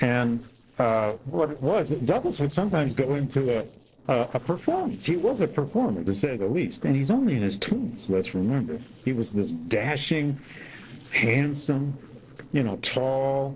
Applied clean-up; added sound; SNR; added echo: neural separator model SepFormer DNS4.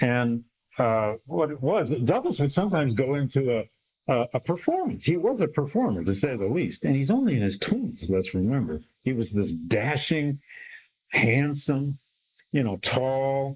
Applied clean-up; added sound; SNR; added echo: neural mask model Resemble Enhance denoiser.